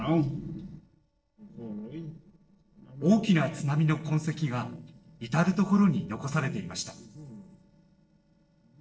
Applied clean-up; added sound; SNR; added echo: neural separator model SepFormer DNS4.